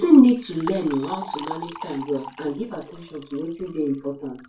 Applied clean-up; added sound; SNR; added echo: none; Liquid; 16 dB; reverberation time 0.2 s.